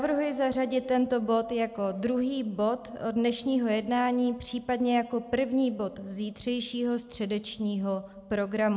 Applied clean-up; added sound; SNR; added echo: none; none; none; none.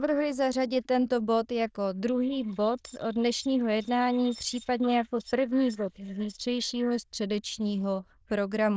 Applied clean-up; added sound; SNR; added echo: neural diffusion model UNIVERSE++.